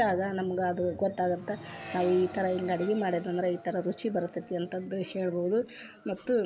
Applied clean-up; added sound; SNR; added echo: none; Accelerating, revving, vroom; 18 dB; none.